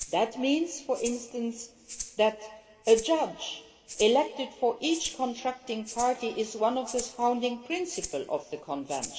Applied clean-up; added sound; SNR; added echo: none; Rattle (instrument); 15 dB; reverberation time 2.7 s.